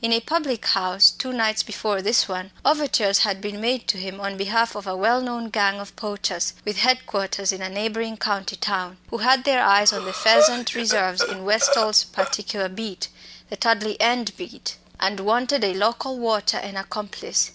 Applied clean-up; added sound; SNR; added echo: none; Breathing; 2 dB; none.